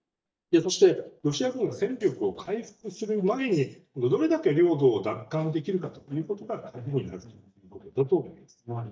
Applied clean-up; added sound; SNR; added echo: neural mask model DeepFilterNet 3.